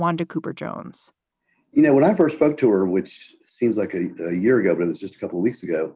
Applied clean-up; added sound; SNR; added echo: none; none; none; none.